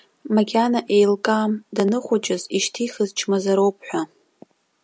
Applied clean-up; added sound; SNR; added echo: none; none; none; none.